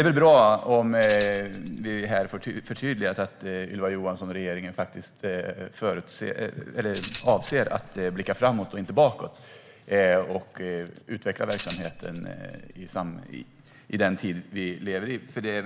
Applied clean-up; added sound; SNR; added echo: none; Tambourine; 19 dB; none.